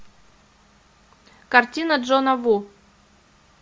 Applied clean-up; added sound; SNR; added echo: none; none; none; none.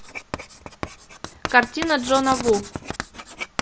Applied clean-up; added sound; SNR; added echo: none; Writing; 8 dB; none.